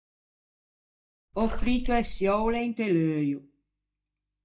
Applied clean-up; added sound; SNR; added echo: neural mask model DeepFilterNet 3.